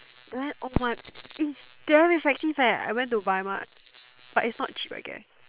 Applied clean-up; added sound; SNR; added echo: neural separator model SepFormer WHAM!.